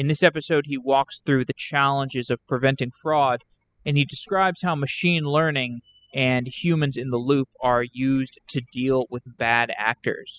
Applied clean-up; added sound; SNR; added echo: classical method spectral subtraction.